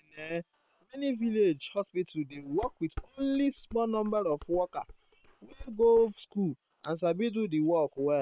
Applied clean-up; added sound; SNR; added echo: neural separator model SepFormer WHAM!.